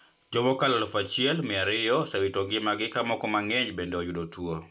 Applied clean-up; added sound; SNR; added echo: none; none; none; none.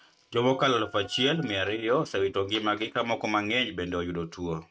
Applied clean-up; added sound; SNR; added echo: neural mask model RNNoise.